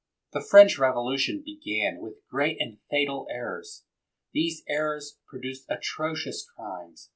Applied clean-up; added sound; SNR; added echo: none; none; none; none.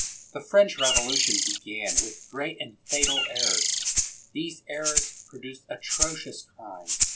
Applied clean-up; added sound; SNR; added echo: none; Bird + Rattle (instrument); -3 dB; none.